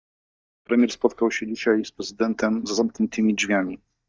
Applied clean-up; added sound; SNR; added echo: neural mask model DeepFilterNet 3.